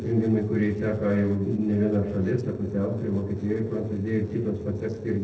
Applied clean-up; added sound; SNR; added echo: neural separator model SepFormer DNS4.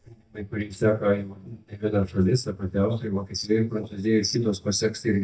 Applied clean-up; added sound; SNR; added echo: neural mask model DeepFilterNet 3.